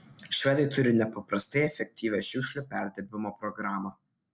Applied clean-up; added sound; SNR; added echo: none; none; none; none.